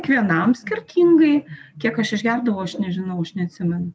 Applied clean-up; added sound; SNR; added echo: none; none; none; none.